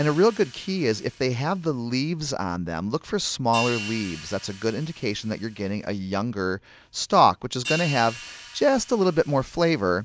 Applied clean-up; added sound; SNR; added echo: none; Hi-hat; 15 dB; none.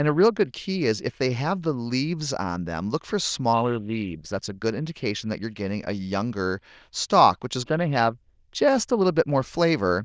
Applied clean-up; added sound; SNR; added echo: neural diffusion model UNIVERSE++.